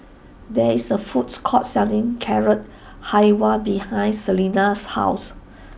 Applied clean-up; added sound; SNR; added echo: none; none; none; none.